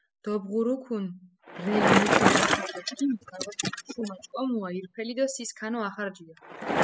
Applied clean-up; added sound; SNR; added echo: classical method spectral subtraction.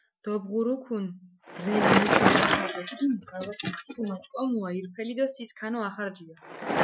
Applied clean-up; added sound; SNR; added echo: classical method Wiener filter.